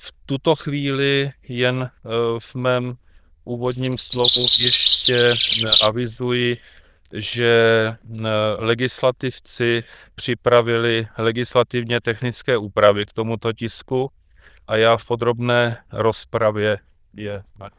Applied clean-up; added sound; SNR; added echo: neural diffusion model UNIVERSE++.